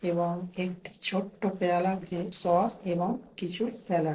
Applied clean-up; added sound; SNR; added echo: neural separator model SepFormer DNS4.